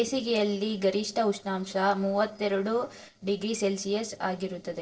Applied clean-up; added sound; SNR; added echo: neural separator model SepFormer DNS4.